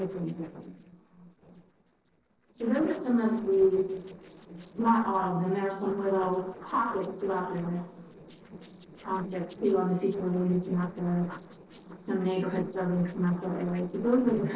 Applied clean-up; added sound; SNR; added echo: neural separator model SepFormer DNS4.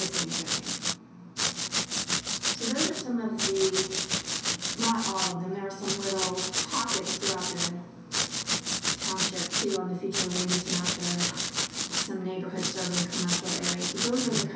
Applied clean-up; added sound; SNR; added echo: none; Domestic sounds, home sounds; -2 dB; reverberation time 0.6 s.